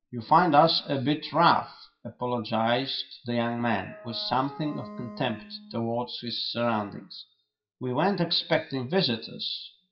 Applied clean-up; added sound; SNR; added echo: classical method WPE with log-MMSE.